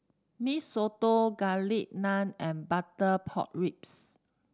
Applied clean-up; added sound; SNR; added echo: none; none; none; none.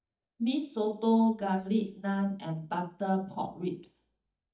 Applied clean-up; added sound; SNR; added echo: neural mask model DeepFilterNet 3.